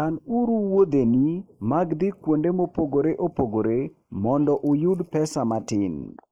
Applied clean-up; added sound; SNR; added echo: neural mask model Resemble Enhance denoiser.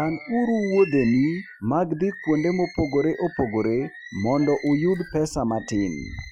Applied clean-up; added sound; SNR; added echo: classical method Wiener filter.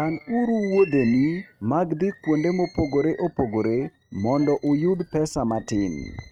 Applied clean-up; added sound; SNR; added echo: neural mask model RNNoise.